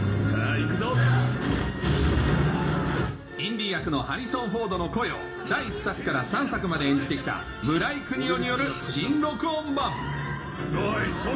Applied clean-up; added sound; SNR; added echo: none; Printer; 16 dB; reverberation time 0.4 s.